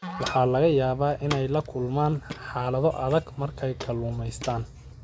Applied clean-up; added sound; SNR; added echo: none; Musical instrument + Walk, footsteps; 15 dB; none.